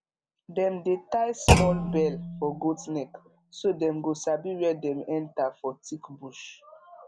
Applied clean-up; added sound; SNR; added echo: none; Thump, thud; -3 dB; none.